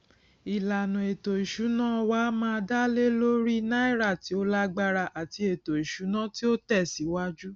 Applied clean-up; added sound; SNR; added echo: none; none; none; none.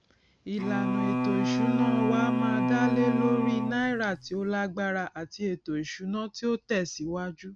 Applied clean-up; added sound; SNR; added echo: none; Bowed string instrument; -2 dB; none.